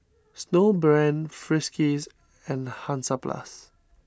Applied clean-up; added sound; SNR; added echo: none; none; none; none.